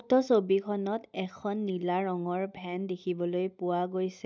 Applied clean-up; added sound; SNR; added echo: none; none; none; none.